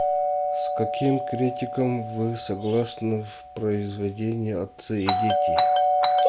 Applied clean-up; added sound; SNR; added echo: none; Doorbell; -2 dB; none.